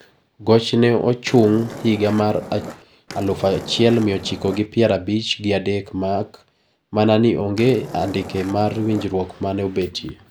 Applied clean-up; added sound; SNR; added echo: none; Skateboard; 15 dB; none.